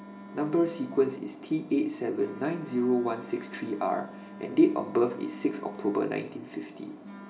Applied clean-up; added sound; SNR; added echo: none; Wind instrument, woodwind instrument; 18 dB; reverberation time 0.7 s.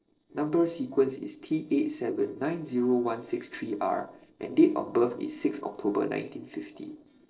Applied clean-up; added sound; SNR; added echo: neural separator model SepFormer DNS4.